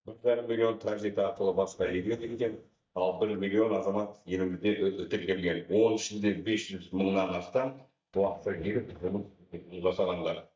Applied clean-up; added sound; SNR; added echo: neural mask model DeepFilterNet 3.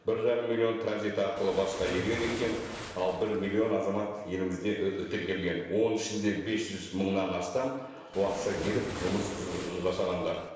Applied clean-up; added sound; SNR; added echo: none; Waves, surf; 9 dB; reverberation time 0.8 s.